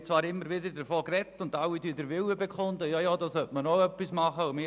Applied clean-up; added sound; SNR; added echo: none; none; none; none.